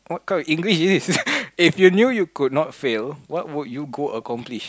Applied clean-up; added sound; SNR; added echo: none; none; none; none.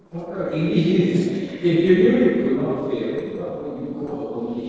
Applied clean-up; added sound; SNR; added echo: neural separator model SepFormer DNS4.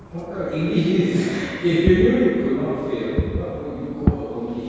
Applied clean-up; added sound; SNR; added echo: none; Fireworks; 7 dB; reverberation time 2.0 s.